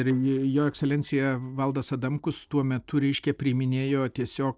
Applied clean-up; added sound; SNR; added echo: neural separator model SepFormer DNS4.